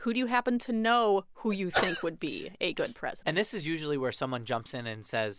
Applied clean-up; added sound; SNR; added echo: none; Sneeze / Cough; 5 dB; none.